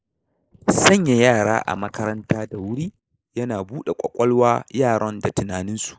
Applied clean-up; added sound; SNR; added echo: neural mask model Resemble Enhance denoiser.